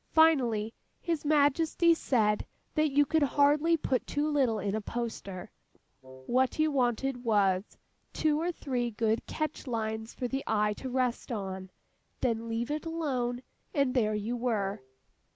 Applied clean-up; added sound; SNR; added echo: none; Wind instrument, woodwind instrument; 19 dB; none.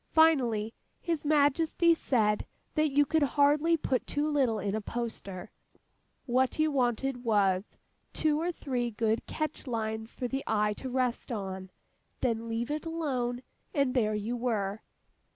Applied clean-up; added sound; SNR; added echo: none; none; none; none.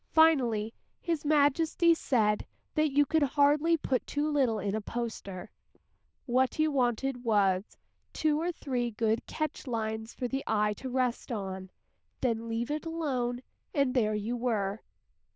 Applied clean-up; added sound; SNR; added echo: neural diffusion model UNIVERSE++.